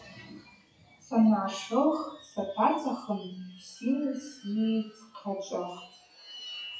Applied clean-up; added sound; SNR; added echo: classical method WPE with log-MMSE.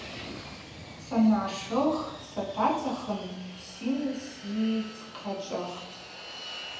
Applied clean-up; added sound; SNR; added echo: none; Fixed-wing aircraft, airplane; 13 dB; reverberation time 0.9 s.